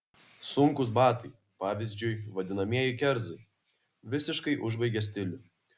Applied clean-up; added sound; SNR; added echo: none; none; none; none.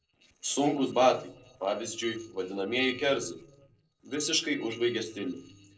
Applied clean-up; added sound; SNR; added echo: neural separator model SepFormer DNS4.